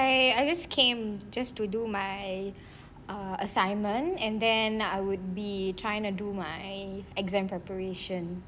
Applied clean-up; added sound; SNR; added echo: none; none; none; none.